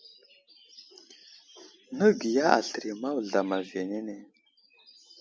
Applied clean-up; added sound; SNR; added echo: none; none; none; none.